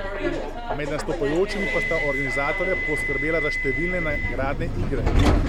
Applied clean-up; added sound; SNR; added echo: none; Subway, metro, underground; -4 dB; none.